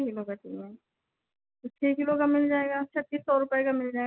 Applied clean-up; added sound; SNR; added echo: none; none; none; none.